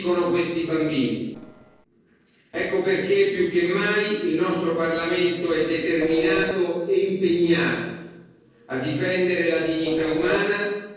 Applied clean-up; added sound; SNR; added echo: neural separator model SepFormer DNS4.